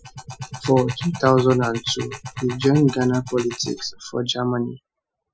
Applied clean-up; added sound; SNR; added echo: classical method Wiener filter.